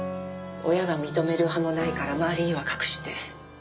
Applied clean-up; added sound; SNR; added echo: none; Piano; 11 dB; reverberation time 0.2 s.